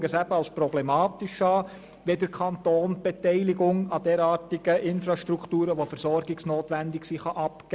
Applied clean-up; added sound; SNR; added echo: none; none; none; none.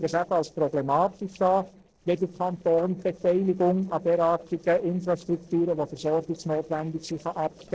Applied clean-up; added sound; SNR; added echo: neural separator model SepFormer DNS4.